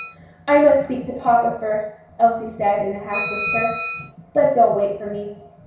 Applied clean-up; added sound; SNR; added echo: none; Bell; 11 dB; reverberation time 0.6 s.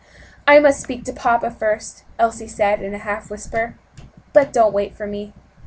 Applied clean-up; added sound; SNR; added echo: none; none; none; none.